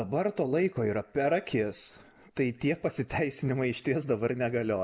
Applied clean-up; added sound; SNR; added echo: none; none; none; none.